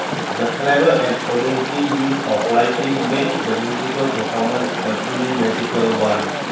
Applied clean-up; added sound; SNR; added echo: none; Chatter / Stream; 3 dB; reverberation time 0.7 s.